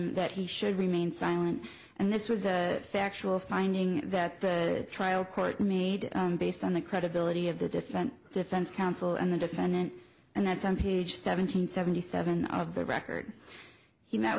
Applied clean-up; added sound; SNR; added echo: none; none; none; none.